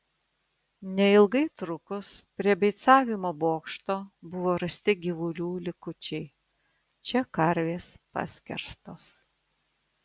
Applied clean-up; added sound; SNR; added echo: none; none; none; none.